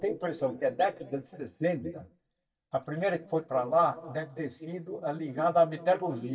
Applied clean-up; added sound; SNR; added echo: neural mask model DeepFilterNet 3.